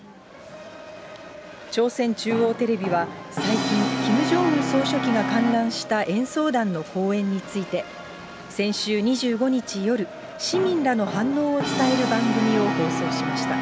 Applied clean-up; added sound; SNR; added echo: none; Brass instrument; 5 dB; none.